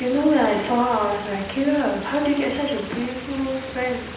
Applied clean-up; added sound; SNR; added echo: none; Stream; 14 dB; reverberation time 0.9 s.